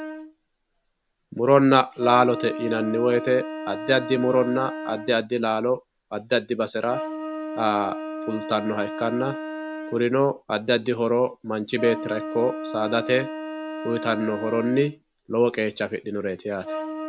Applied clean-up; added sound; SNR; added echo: none; Wind instrument, woodwind instrument; 10 dB; none.